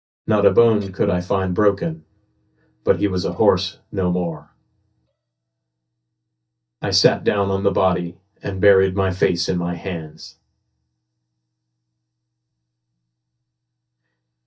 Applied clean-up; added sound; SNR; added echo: neural mask model DeepFilterNet 3.